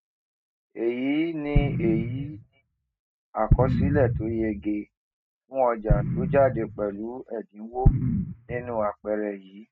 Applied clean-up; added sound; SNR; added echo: neural mask model RNNoise.